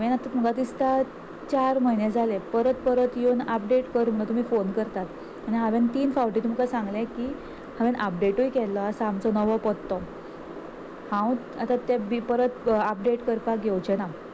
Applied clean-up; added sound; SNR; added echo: none; none; none; none.